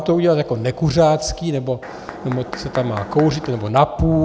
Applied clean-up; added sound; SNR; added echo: none; Mechanisms; 13 dB; none.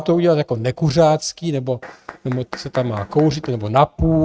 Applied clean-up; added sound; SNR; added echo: neural mask model RNNoise.